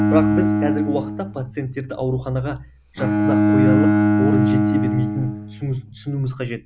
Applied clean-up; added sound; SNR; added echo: none; Bowed string instrument; -4 dB; none.